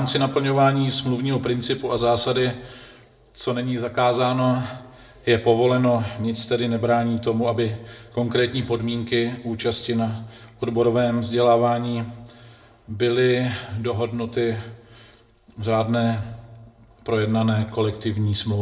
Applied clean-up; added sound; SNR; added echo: none; none; none; reverberation time 0.7 s.